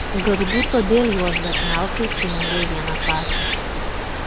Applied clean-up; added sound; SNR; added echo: none; Stream; -2 dB; none.